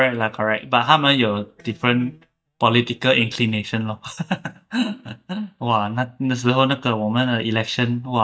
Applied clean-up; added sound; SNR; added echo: neural mask model DeepFilterNet 3.